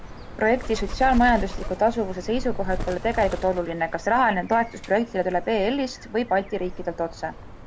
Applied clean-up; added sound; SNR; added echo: none; Bird; 9 dB; none.